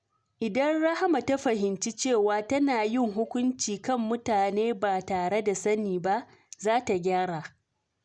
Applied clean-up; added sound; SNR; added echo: none; none; none; none.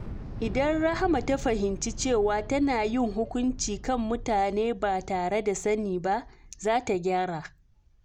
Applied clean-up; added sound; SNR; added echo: none; Thunder / Explosion; 12 dB; none.